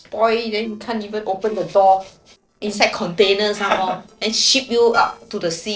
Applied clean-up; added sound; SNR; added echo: neural separator model SepFormer DNS4.